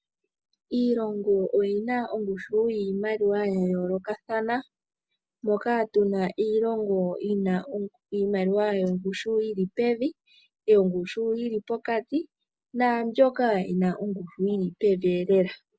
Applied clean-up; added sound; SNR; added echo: none; none; none; none.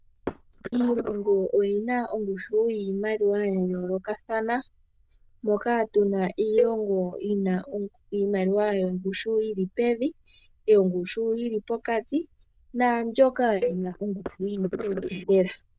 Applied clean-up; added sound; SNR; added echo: neural diffusion model UNIVERSE++.